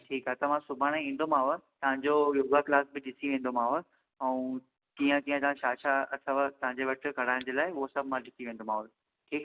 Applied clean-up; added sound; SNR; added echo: none; none; none; none.